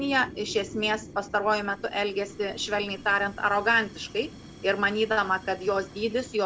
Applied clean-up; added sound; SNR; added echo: none; Fire; 16 dB; none.